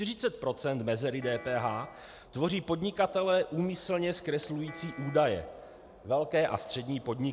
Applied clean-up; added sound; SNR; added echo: none; Piano; 17 dB; none.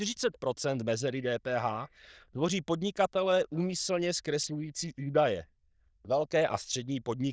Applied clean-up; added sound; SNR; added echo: neural diffusion model UNIVERSE++.